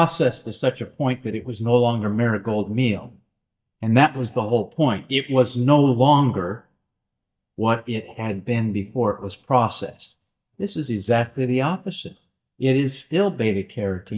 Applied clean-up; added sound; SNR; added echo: neural mask model DeepFilterNet 3.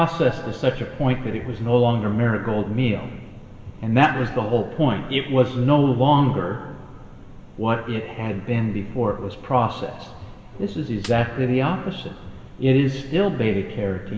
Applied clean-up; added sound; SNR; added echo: none; Snare drum; 19 dB; reverberation time 1.7 s.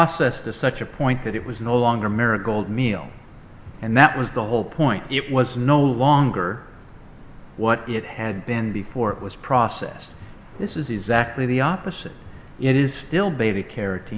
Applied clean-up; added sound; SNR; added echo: none; none; none; none.